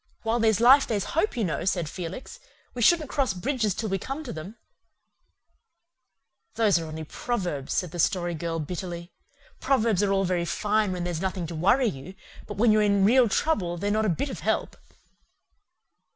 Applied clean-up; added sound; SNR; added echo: none; none; none; none.